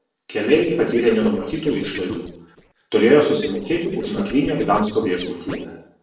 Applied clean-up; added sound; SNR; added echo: neural separator model SepFormer DNS4.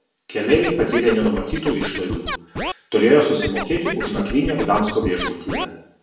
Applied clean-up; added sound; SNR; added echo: none; Scratching (performance technique); 7 dB; reverberation time 0.7 s.